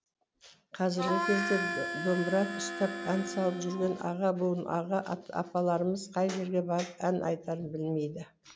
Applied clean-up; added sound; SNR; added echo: none; Harmonica; 4 dB; none.